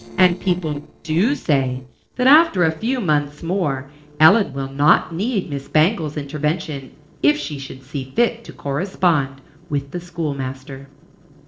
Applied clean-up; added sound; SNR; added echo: neural separator model SepFormer DNS4.